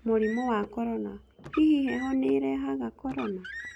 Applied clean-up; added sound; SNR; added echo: none; Car; 16 dB; none.